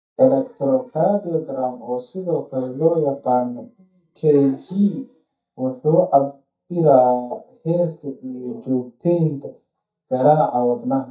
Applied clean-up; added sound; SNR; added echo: neural mask model DeepFilterNet 3.